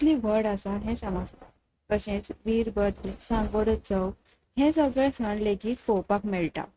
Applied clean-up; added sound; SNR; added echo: neural mask model RNNoise.